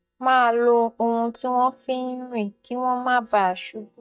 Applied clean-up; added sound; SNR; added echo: neural mask model DeepFilterNet 3.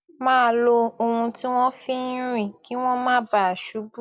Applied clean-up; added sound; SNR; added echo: none; none; none; none.